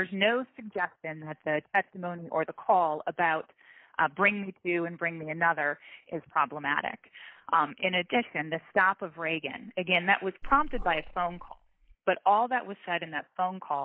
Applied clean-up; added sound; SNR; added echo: neural mask model DeepFilterNet 3.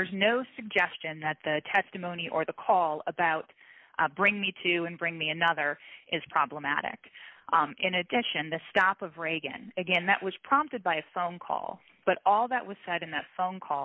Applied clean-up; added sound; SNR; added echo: none; none; none; none.